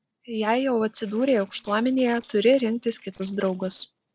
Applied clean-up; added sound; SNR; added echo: neural separator model SepFormer DNS4.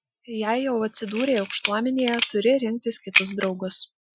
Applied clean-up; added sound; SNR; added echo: classical method Wiener filter.